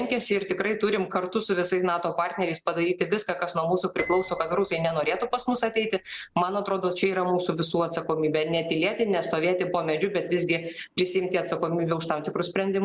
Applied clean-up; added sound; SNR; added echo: none; Piano; 16 dB; none.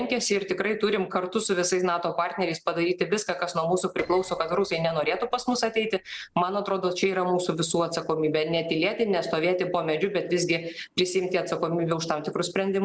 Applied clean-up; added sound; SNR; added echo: neural separator model SepFormer DNS4.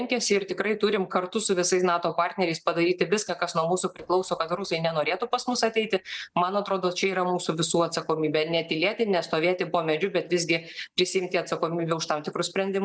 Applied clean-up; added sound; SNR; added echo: neural mask model DeepFilterNet 3.